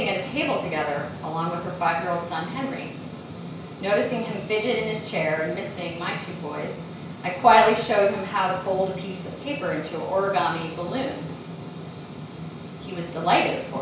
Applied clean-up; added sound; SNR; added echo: none; none; none; reverberation time 0.6 s.